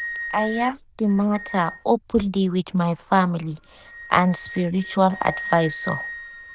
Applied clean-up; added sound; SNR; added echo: neural diffusion model UNIVERSE++.